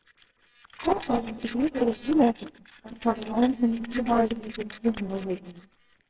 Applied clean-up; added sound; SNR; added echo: neural separator model SepFormer WHAMR!.